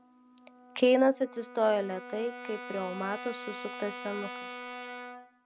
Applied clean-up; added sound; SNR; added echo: none; Brass instrument; 12 dB; none.